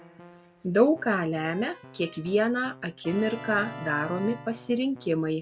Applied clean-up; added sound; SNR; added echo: none; Keyboard (musical); 16 dB; none.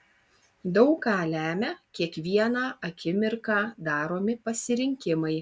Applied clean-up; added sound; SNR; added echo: none; none; none; none.